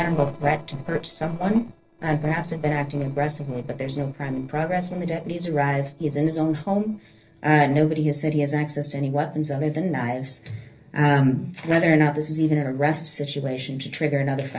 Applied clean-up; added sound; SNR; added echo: neural separator model SepFormer DNS4.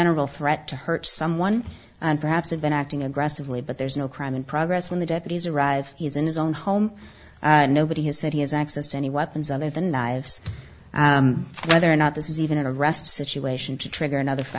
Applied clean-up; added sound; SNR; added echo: none; none; none; none.